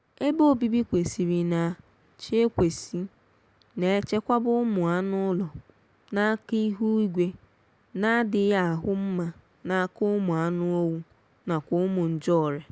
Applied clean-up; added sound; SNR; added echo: none; none; none; none.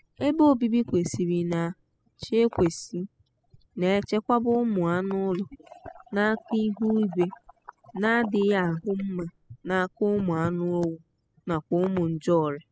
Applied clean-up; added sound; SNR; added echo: classical method spectral subtraction.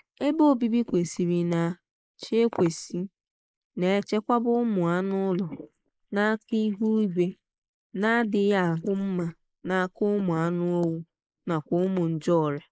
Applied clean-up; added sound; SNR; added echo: neural mask model Resemble Enhance denoiser.